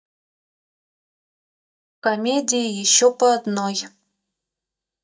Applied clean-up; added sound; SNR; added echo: neural mask model DeepFilterNet 3.